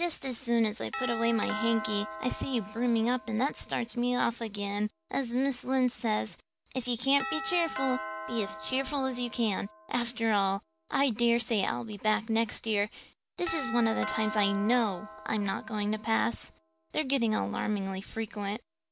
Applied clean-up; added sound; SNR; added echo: none; Doorbell; 12 dB; none.